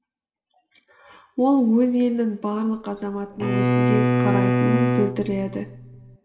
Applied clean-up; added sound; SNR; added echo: none; Bowed string instrument; -2 dB; reverberation time 1.9 s.